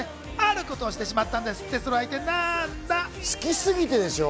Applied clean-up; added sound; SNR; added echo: none; none; none; none.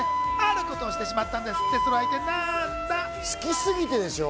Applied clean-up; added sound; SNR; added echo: none; Wind instrument, woodwind instrument; 0 dB; none.